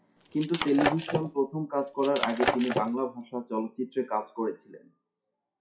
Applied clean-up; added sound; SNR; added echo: classical method WPE with log-MMSE.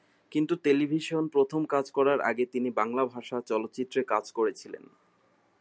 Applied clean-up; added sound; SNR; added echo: none; none; none; none.